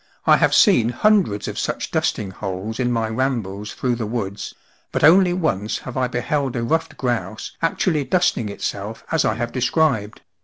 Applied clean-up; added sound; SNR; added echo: none; Brass instrument; 19 dB; none.